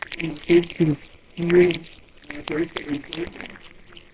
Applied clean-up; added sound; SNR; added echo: neural separator model SepFormer WHAMR!.